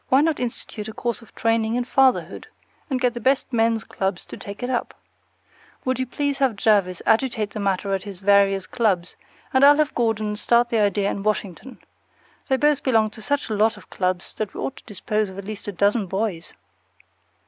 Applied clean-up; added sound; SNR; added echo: none; none; none; none.